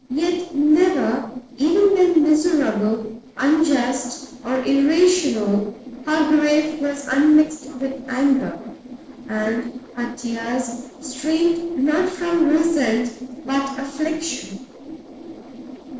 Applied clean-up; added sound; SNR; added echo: neural separator model SepFormer DNS4.